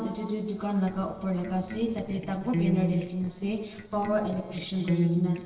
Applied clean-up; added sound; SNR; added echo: neural separator model SepFormer DNS4.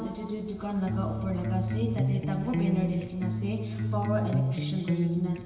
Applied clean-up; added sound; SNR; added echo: none; Electric guitar; -3 dB; reverberation time 1.4 s.